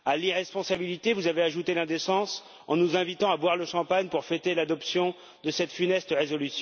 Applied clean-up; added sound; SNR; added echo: none; none; none; none.